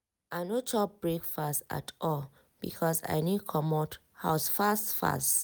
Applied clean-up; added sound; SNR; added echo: none; none; none; none.